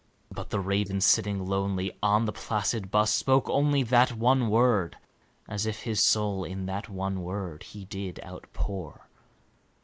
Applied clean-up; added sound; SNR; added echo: neural mask model Resemble Enhance denoiser.